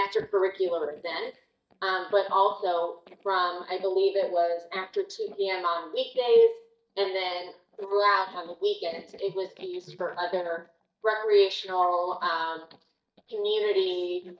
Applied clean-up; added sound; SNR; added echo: neural mask model DeepFilterNet 3.